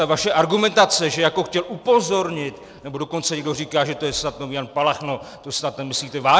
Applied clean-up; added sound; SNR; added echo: none; none; none; none.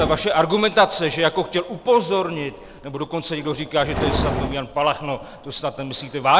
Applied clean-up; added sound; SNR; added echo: none; Livestock, farm animals, working animals; 10 dB; none.